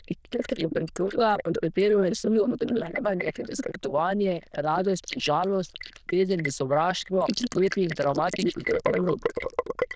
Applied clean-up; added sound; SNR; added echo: neural diffusion model UNIVERSE++.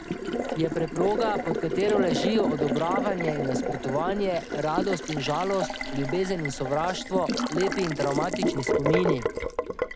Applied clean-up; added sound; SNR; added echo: none; Water tap, faucet; 1 dB; none.